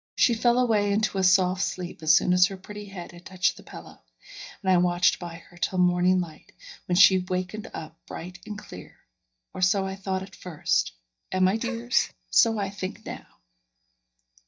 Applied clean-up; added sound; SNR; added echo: neural mask model DeepFilterNet 3.